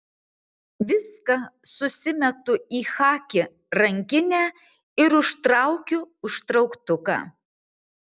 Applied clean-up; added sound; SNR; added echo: none; none; none; none.